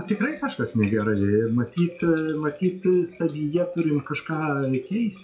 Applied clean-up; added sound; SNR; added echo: classical method WPE with log-MMSE.